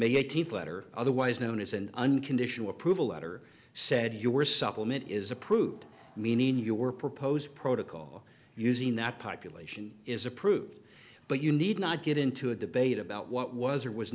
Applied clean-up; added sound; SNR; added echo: none; none; none; none.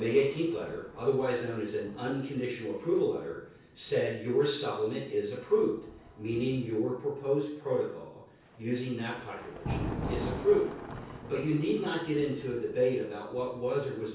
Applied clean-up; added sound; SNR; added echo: none; Thunder; 13 dB; reverberation time 0.6 s.